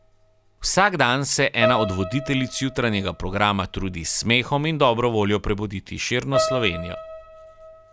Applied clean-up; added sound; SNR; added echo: none; Piano; 9 dB; none.